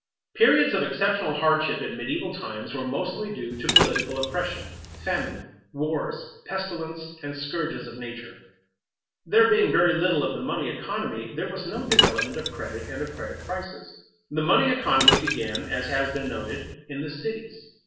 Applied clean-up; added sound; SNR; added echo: none; Liquid; 0 dB; reverberation time 0.7 s.